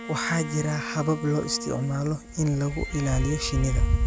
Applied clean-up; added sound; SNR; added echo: none; Bowed string instrument; 13 dB; none.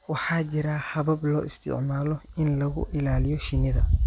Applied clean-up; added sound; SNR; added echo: none; none; none; none.